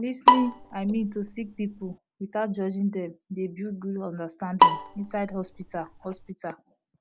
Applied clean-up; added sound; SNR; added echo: none; Bowed string instrument; -5 dB; none.